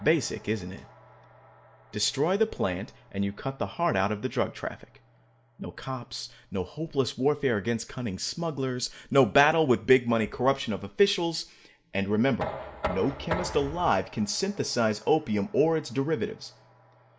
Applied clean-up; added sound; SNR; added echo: none; Knock; 16 dB; none.